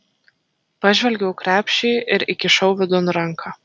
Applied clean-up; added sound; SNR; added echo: none; none; none; none.